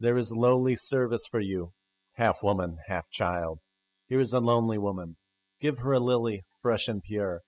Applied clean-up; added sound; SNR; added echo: classical method spectral subtraction.